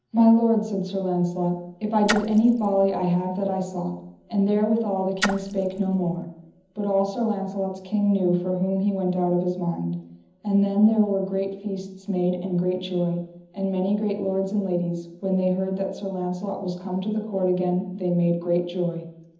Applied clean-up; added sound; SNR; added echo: none; Splash, splatter; 9 dB; reverberation time 0.8 s.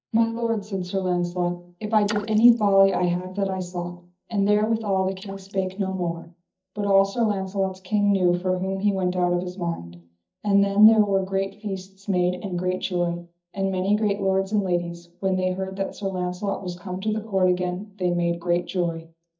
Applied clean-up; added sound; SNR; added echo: neural mask model DeepFilterNet 3.